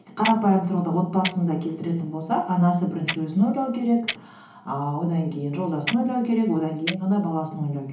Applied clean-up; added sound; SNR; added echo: none; Clock; 9 dB; reverberation time 0.8 s.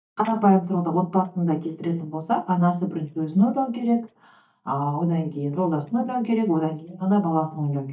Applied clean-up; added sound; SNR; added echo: neural mask model DeepFilterNet 3.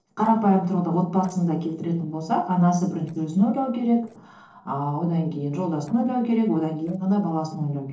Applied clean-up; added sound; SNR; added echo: neural separator model SepFormer DNS4.